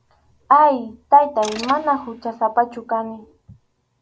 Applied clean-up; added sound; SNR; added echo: none; Mechanisms; 18 dB; none.